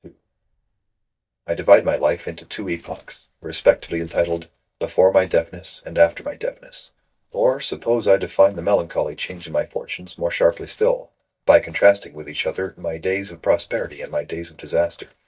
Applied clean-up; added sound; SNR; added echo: neural mask model DeepFilterNet 3.